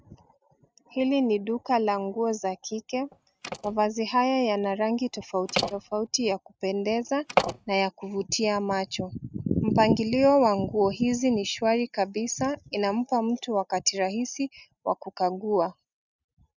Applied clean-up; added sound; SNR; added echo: neural mask model RNNoise.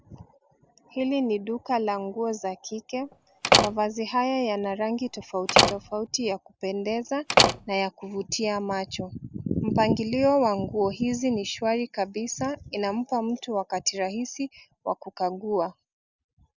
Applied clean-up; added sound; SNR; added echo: none; Slam; -4 dB; none.